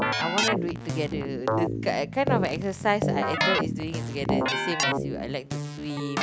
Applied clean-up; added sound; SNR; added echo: none; Keyboard (musical); -2 dB; none.